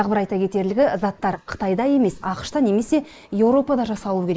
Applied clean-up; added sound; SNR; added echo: neural mask model Resemble Enhance denoiser.